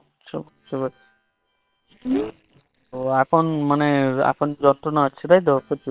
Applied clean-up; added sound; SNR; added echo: neural separator model SepFormer WHAM!.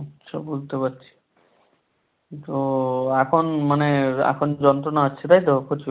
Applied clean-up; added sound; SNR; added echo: none; none; none; none.